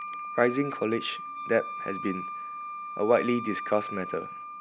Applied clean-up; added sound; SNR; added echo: none; Wind instrument, woodwind instrument; 8 dB; none.